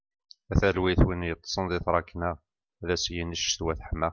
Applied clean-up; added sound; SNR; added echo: none; none; none; none.